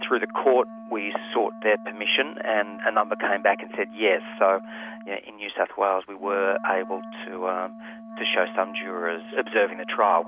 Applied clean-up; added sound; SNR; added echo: none; Wind instrument, woodwind instrument; 14 dB; none.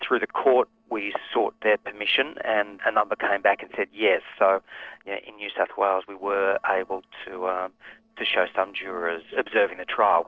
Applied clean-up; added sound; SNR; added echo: neural separator model SepFormer DNS4.